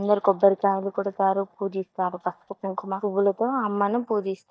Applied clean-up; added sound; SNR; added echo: neural mask model DeepFilterNet 3.